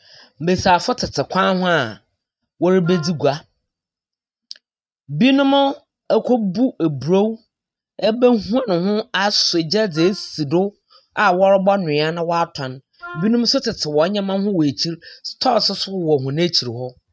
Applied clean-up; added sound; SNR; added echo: neural mask model RNNoise.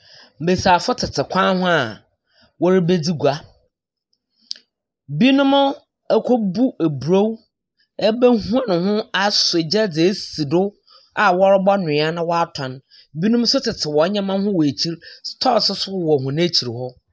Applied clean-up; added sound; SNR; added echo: neural mask model Resemble Enhance denoiser.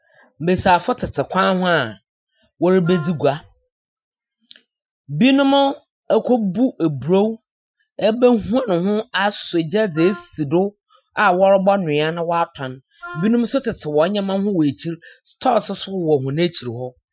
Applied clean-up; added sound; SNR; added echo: classical method Wiener filter.